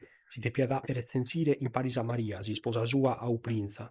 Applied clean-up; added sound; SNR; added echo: neural mask model Resemble Enhance denoiser.